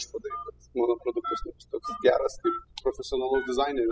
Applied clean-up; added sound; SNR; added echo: classical method spectral subtraction.